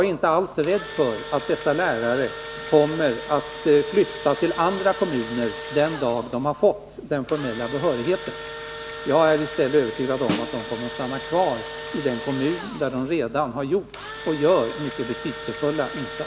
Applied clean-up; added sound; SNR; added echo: none; Snare drum + Engine / Drill; 10 dB; none.